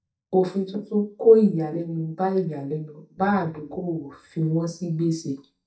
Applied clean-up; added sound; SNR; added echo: neural mask model DeepFilterNet 3.